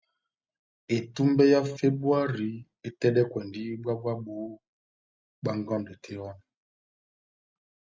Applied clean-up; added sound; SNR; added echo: none; none; none; none.